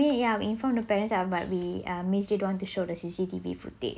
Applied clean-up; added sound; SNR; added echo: none; none; none; none.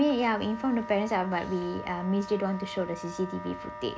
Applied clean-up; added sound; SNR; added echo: none; Wind instrument, woodwind instrument; 12 dB; none.